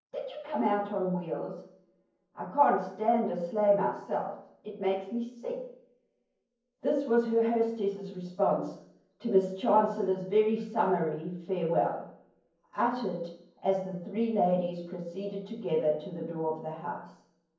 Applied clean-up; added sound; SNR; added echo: none; none; none; reverberation time 0.9 s.